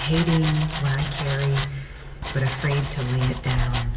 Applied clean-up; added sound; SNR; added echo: none; Domestic sounds, home sounds; 6 dB; reverberation time 1.9 s.